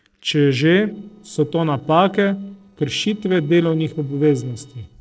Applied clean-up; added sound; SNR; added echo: neural separator model SepFormer DNS4.